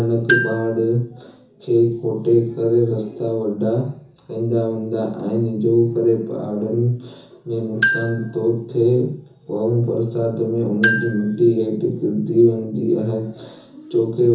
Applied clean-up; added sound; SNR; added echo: none; Marimba, xylophone; 6 dB; reverberation time 0.6 s.